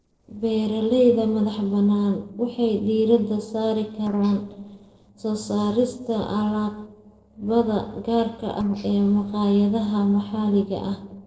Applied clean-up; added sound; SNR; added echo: neural separator model SepFormer DNS4.